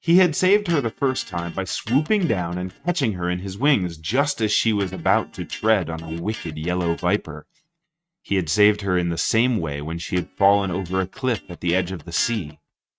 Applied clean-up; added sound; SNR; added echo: neural mask model RNNoise.